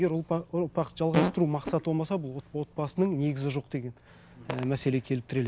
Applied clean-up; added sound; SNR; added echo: none; Fart; 8 dB; none.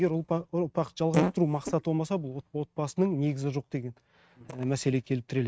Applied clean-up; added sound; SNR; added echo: neural mask model RNNoise.